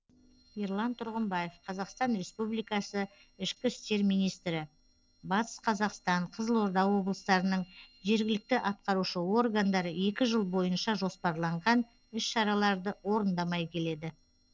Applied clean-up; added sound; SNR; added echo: neural separator model SepFormer DNS4.